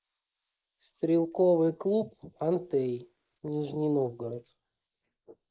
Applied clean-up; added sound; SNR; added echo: neural mask model Resemble Enhance denoiser.